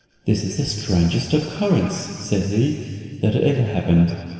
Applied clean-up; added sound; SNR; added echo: none; none; none; reverberation time 2.2 s.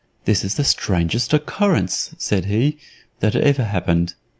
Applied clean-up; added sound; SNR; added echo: none; none; none; none.